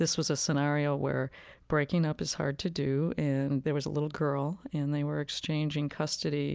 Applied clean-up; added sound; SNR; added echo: none; none; none; none.